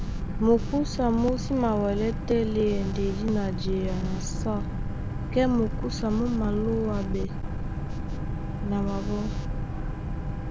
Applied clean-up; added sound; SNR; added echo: none; Boat, Water vehicle; 2 dB; none.